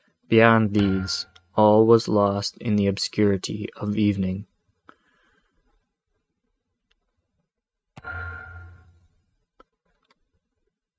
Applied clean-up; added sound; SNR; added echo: neural mask model RNNoise.